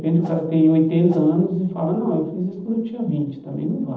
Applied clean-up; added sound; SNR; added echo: neural separator model SepFormer DNS4.